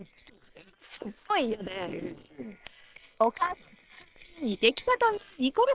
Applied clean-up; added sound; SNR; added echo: neural separator model SepFormer WHAM!.